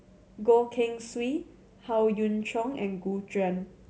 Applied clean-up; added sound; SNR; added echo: none; none; none; none.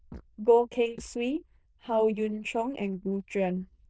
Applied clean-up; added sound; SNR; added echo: neural diffusion model UNIVERSE++.